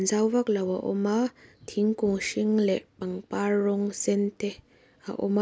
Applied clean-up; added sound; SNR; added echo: none; none; none; none.